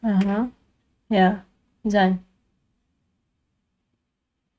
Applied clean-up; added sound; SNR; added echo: neural mask model RNNoise.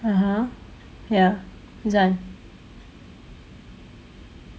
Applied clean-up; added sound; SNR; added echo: none; none; none; none.